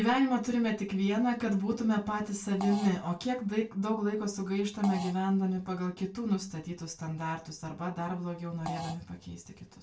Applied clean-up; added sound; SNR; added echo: none; Fart; 14 dB; reverberation time 0.2 s.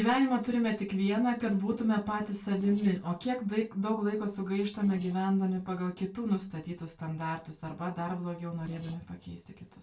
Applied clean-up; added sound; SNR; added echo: neural separator model SepFormer DNS4.